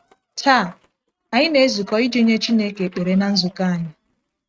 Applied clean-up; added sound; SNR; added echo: neural mask model RNNoise.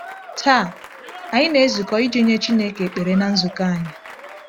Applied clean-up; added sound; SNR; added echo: none; Applause / Crowd; 16 dB; none.